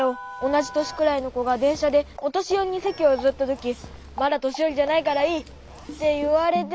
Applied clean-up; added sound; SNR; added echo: none; Zipper (clothing) / Telephone; 20 dB; none.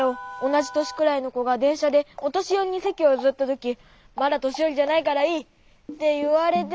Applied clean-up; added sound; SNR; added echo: none; none; none; none.